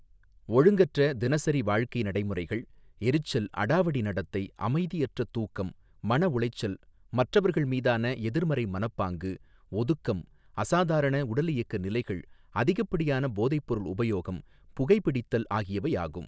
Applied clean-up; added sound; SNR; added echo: none; none; none; none.